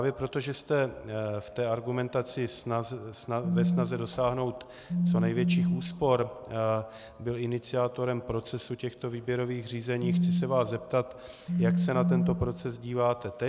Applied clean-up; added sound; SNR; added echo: none; Telephone; -1 dB; none.